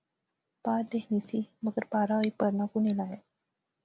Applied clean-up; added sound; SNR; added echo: none; none; none; none.